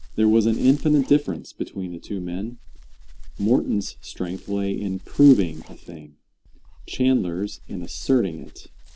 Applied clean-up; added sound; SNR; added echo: none; Dog; 13 dB; none.